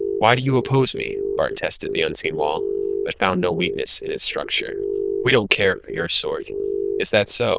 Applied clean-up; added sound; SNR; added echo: neural diffusion model UNIVERSE++.